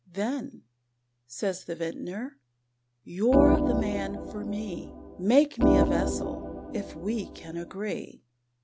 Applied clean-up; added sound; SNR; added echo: none; Organ; -3 dB; none.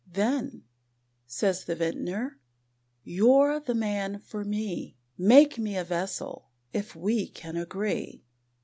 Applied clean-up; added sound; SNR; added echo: none; none; none; none.